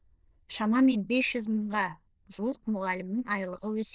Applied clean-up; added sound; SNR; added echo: neural diffusion model UNIVERSE++.